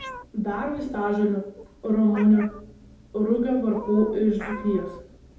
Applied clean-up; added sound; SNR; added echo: none; Meow; 17 dB; reverberation time 2.6 s.